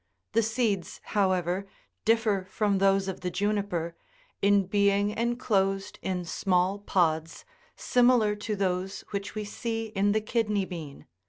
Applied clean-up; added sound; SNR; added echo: none; none; none; none.